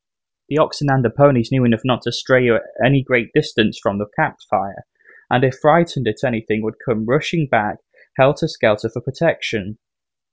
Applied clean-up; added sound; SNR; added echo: none; none; none; none.